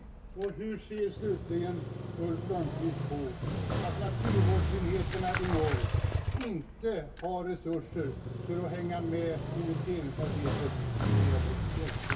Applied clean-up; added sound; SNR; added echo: none; Motorcycle; -3 dB; reverberation time 0.1 s.